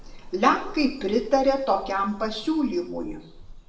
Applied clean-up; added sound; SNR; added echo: none; Bird vocalization, bird call, bird song; 16 dB; reverberation time 0.7 s.